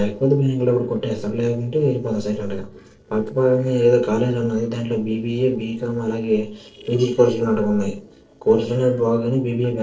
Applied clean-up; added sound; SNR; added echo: neural separator model SepFormer DNS4.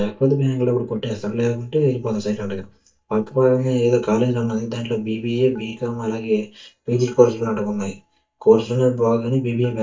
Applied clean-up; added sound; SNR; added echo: neural mask model DeepFilterNet 3.